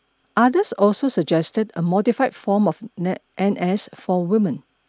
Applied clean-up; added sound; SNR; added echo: none; none; none; none.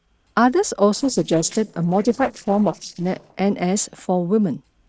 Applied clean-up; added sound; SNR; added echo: neural separator model SepFormer DNS4.